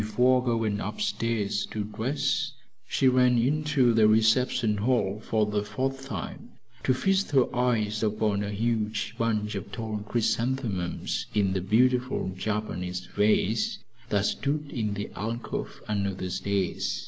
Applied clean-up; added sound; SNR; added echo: none; none; none; none.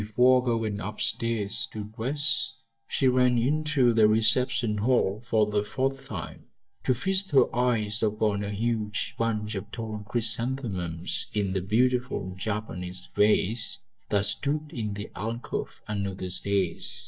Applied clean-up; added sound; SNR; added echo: neural mask model DeepFilterNet 3.